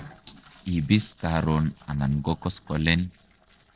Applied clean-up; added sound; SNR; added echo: neural separator model SepFormer DNS4.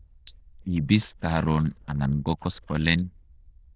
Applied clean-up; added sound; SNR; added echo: neural diffusion model UNIVERSE++.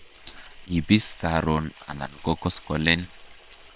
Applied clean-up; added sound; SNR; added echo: neural separator model SepFormer WHAM!.